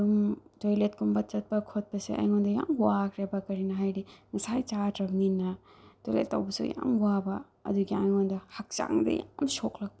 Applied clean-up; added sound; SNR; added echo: none; none; none; none.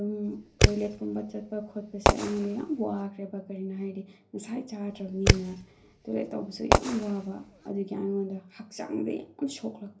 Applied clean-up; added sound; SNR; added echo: none; Fireworks; -5 dB; reverberation time 0.3 s.